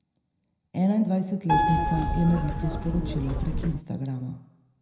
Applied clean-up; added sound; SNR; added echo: none; Keyboard (musical); -1 dB; reverberation time 0.8 s.